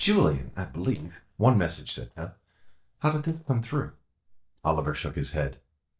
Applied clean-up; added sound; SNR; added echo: neural mask model DeepFilterNet 3.